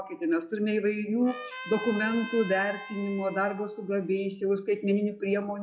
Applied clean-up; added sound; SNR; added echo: classical method log-MMSE.